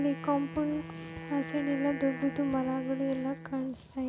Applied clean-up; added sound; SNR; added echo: none; Wind instrument, woodwind instrument; 11 dB; none.